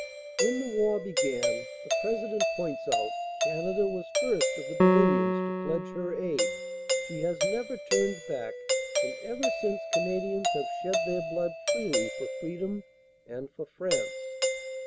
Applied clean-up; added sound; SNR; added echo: none; Doorbell + Piano; -3 dB; none.